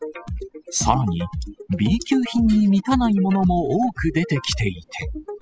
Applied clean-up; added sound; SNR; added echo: classical method spectral subtraction.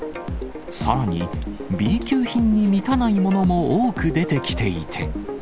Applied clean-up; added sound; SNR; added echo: none; none; none; none.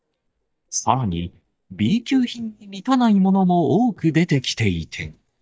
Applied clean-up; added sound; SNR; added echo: neural mask model DeepFilterNet 3.